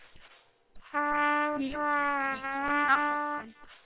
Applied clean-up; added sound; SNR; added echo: neural separator model SepFormer WHAM!.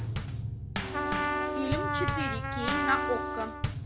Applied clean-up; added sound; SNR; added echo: none; Bass drum / Snare drum / Drum kit + Trumpet; -5 dB; none.